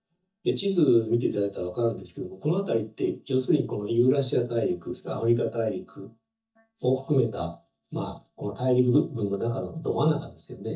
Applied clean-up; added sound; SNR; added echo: neural mask model DeepFilterNet 3.